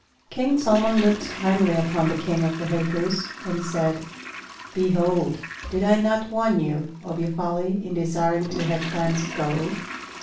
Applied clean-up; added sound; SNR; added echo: none; Toilet flush; 13 dB; reverberation time 0.3 s.